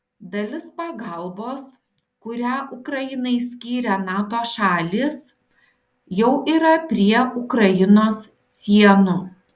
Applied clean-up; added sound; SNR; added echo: none; none; none; none.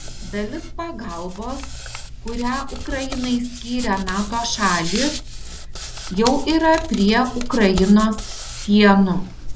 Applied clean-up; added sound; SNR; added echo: none; Hands; 8 dB; none.